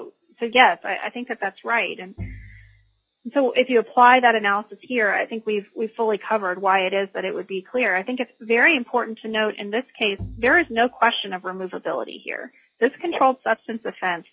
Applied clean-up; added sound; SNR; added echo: classical method log-MMSE.